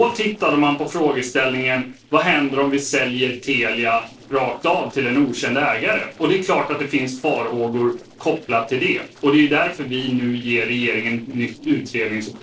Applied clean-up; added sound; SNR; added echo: neural separator model SepFormer DNS4.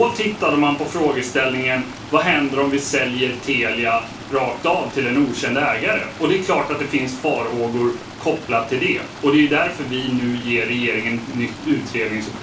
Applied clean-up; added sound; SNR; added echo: none; Stream; 14 dB; reverberation time 0.2 s.